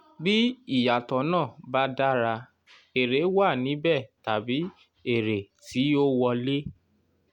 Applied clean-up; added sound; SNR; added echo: none; none; none; none.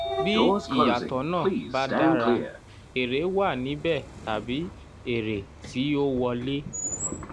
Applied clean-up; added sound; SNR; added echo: none; Sliding door / Train; 2 dB; none.